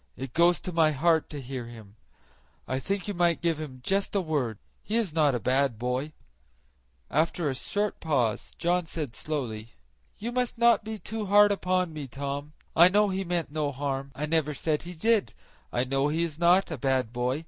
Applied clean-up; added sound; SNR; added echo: none; none; none; none.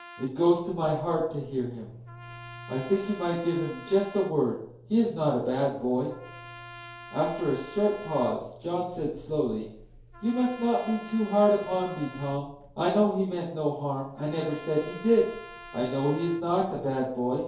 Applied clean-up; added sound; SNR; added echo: none; Trumpet; 20 dB; reverberation time 2.4 s.